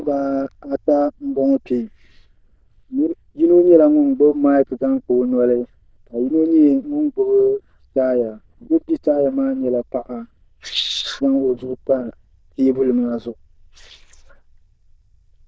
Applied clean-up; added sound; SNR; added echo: neural diffusion model UNIVERSE++.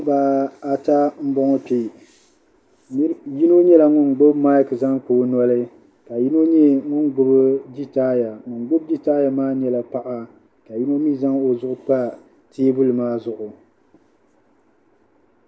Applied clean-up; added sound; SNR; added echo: none; none; none; none.